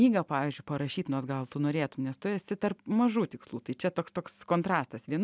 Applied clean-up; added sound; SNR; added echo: none; none; none; none.